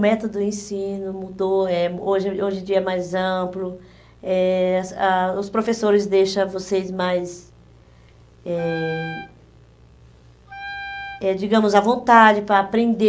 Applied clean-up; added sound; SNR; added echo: none; Wind instrument, woodwind instrument; 14 dB; none.